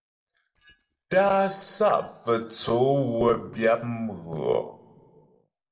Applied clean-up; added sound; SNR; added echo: neural separator model SepFormer DNS4.